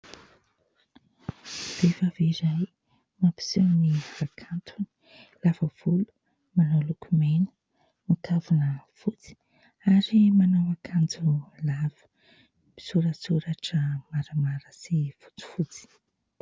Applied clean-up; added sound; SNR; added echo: none; none; none; none.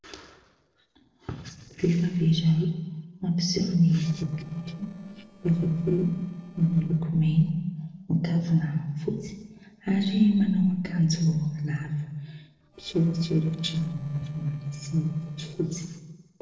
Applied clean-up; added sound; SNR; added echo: neural separator model SepFormer DNS4.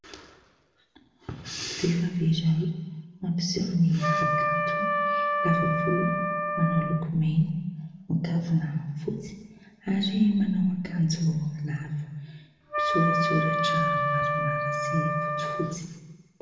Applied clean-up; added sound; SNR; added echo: none; Wind instrument, woodwind instrument; -1 dB; reverberation time 1.1 s.